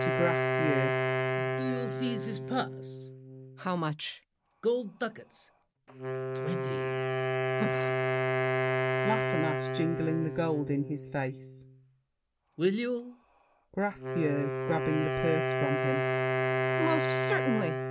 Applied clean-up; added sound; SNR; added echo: none; Wind instrument, woodwind instrument; -2 dB; none.